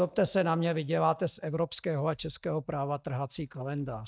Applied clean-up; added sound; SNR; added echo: neural mask model DeepFilterNet 3.